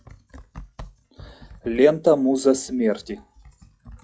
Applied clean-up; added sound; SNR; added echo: classical method log-MMSE.